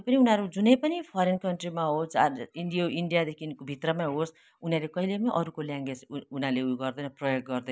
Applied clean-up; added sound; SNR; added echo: none; none; none; none.